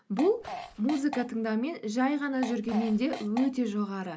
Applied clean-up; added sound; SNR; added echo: none; Fart; 13 dB; none.